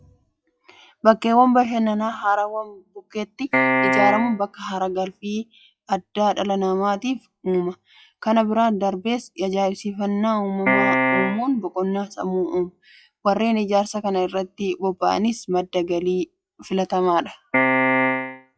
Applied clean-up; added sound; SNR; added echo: classical method log-MMSE.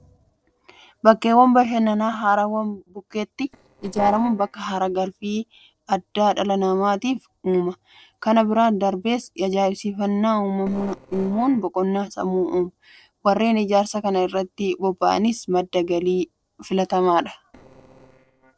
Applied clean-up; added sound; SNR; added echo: neural separator model SepFormer DNS4.